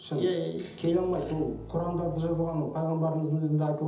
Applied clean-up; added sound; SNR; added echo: none; Bowed string instrument; 17 dB; reverberation time 1.2 s.